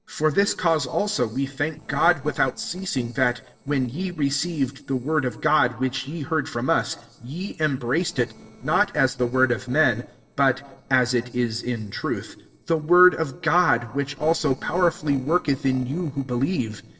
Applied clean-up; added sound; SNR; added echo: neural separator model SepFormer DNS4.